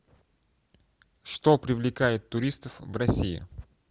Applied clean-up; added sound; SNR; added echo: none; none; none; none.